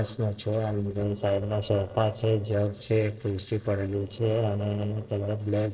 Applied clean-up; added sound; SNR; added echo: neural separator model SepFormer DNS4.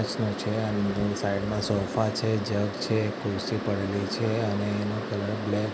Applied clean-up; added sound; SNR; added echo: none; none; none; none.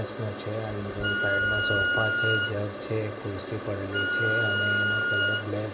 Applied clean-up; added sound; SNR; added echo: none; Wind instrument, woodwind instrument; -2 dB; reverberation time 2.7 s.